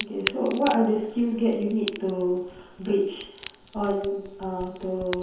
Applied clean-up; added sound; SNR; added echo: none; Crack; 12 dB; reverberation time 0.9 s.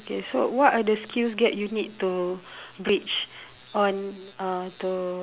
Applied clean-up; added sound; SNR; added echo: none; none; none; none.